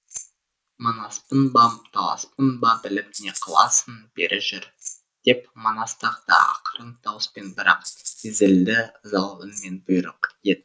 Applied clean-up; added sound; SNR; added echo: neural mask model Resemble Enhance denoiser.